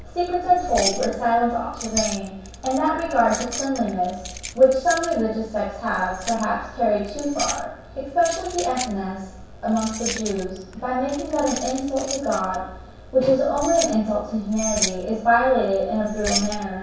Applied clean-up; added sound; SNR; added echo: none; Keys jangling; 10 dB; reverberation time 0.7 s.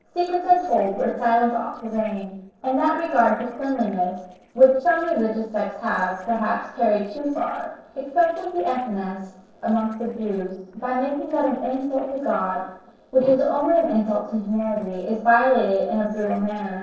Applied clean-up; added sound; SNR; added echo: neural separator model SepFormer DNS4.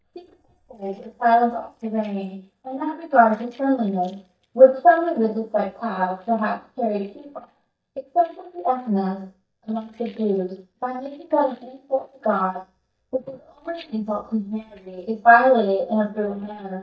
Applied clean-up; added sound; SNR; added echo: neural mask model DeepFilterNet 3.